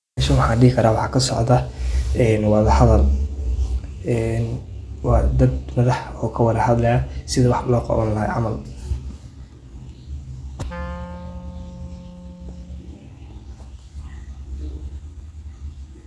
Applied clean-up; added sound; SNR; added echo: none; Wind instrument, woodwind instrument; 18 dB; none.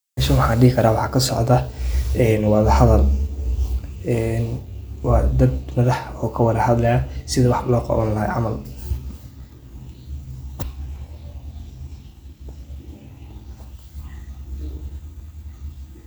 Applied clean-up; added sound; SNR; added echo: none; none; none; none.